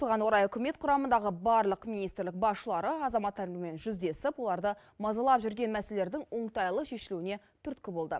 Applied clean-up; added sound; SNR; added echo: none; none; none; none.